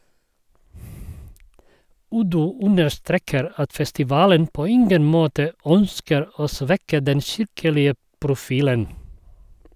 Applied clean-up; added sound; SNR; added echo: none; none; none; none.